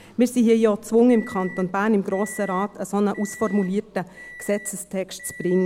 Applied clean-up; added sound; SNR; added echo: none; Microwave oven; 20 dB; none.